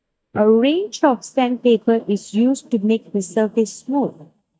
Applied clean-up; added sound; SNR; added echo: neural mask model DeepFilterNet 3.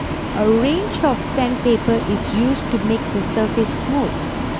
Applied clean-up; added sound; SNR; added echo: none; Bus; 3 dB; none.